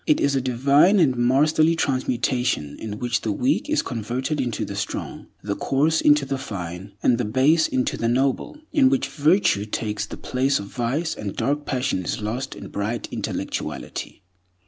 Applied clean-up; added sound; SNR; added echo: none; none; none; none.